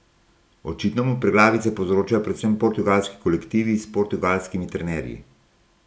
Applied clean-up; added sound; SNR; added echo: none; none; none; none.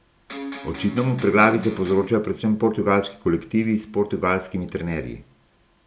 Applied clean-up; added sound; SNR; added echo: none; Electric guitar; 11 dB; none.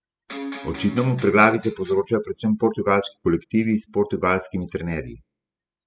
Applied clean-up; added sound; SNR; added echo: classical method spectral subtraction.